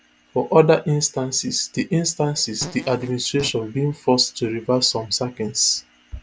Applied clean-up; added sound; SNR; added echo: none; Fart; 15 dB; none.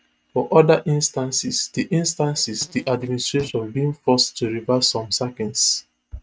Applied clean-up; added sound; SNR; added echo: neural mask model RNNoise.